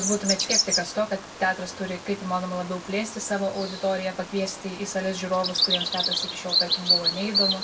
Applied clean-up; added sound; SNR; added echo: none; Bird vocalization, bird call, bird song; 0 dB; reverberation time 0.1 s.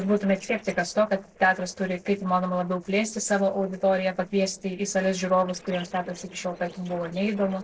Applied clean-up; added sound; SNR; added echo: neural separator model SepFormer DNS4.